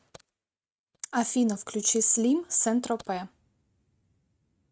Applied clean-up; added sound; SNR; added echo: neural mask model RNNoise.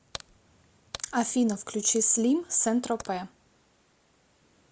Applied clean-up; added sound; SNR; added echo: neural mask model Resemble Enhance denoiser.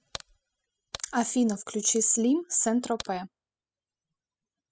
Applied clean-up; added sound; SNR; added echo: classical method spectral subtraction.